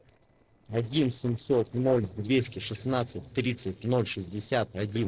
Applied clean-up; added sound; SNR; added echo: neural separator model SepFormer DNS4.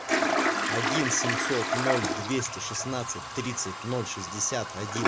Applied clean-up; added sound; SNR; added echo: none; Toilet flush; -2 dB; none.